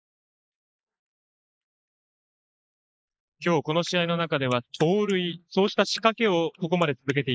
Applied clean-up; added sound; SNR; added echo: neural mask model Resemble Enhance denoiser.